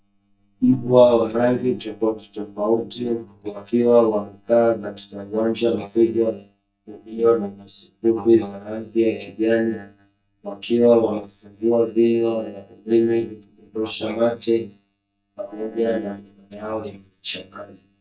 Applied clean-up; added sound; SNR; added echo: neural mask model DeepFilterNet 3.